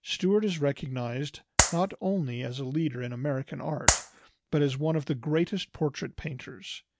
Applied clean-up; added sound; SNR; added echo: none; Clapping; -5 dB; none.